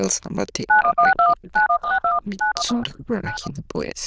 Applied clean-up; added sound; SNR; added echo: neural diffusion model UNIVERSE++.